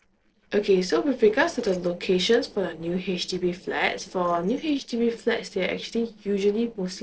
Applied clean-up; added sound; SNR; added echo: neural separator model SepFormer DNS4.